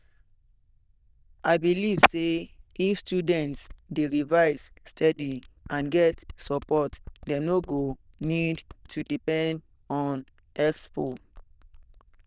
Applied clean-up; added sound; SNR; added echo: neural diffusion model UNIVERSE++.